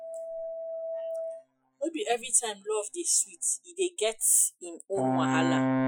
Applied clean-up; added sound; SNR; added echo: classical method Wiener filter.